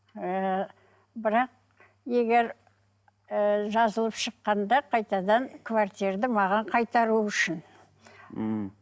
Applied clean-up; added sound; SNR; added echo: none; none; none; none.